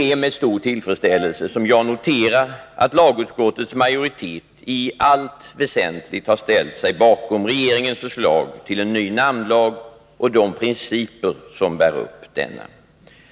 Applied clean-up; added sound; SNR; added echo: none; Brass instrument; 14 dB; none.